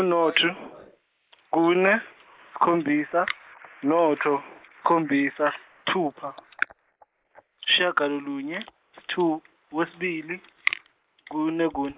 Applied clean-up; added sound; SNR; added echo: neural mask model Resemble Enhance denoiser.